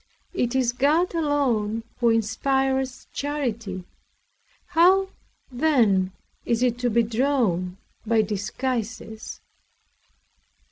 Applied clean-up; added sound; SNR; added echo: none; none; none; none.